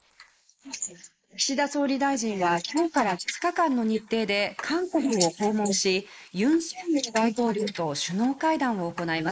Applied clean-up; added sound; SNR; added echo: neural mask model Resemble Enhance denoiser.